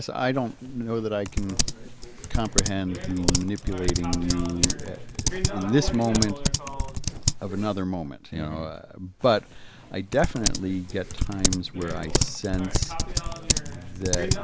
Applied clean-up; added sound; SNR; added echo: none; Typing; -1 dB; none.